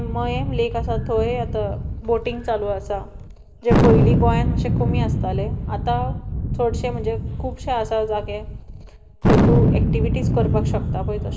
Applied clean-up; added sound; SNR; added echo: none; Thunder; -4 dB; reverberation time 1.1 s.